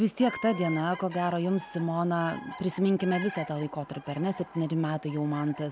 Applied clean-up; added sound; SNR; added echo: none; Bird vocalization, bird call, bird song; 15 dB; none.